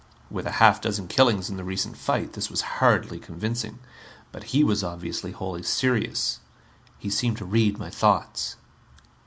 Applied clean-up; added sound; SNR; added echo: none; none; none; none.